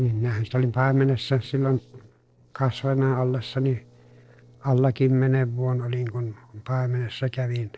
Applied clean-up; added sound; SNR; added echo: neural separator model SepFormer DNS4.